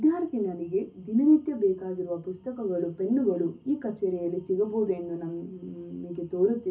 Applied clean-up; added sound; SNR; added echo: none; none; none; reverberation time 0.4 s.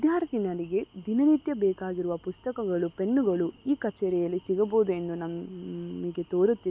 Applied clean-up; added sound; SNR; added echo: none; none; none; none.